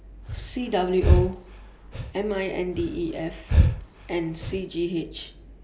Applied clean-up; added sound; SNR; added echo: none; Breathing; -3 dB; none.